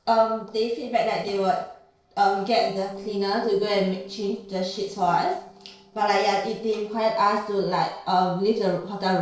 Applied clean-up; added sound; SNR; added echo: neural separator model SepFormer DNS4.